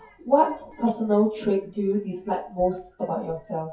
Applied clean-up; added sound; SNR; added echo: classical method WPE with log-MMSE.